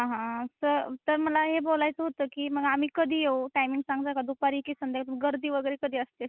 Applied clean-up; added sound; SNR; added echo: none; none; none; none.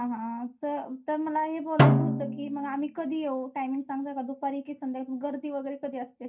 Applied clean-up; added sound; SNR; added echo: none; Snare drum; -5 dB; reverberation time 0.3 s.